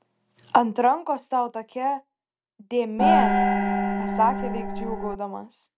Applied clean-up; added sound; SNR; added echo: none; Gong; -4 dB; none.